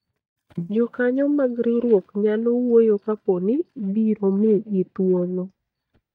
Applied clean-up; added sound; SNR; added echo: neural mask model DeepFilterNet 3.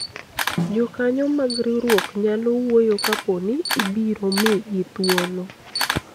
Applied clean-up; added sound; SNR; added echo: none; Camera + Snare drum; 6 dB; none.